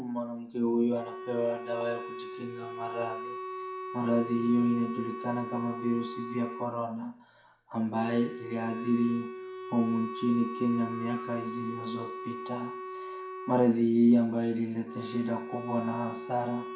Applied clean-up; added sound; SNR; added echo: none; Wind instrument, woodwind instrument; 10 dB; reverberation time 0.5 s.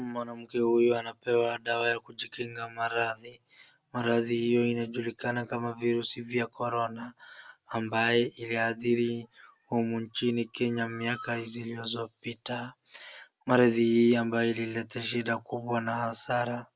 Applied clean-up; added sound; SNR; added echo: none; none; none; none.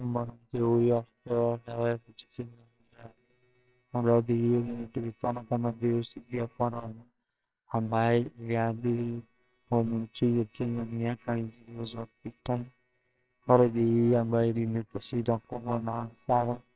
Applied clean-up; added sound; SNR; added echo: neural separator model SepFormer WHAMR!.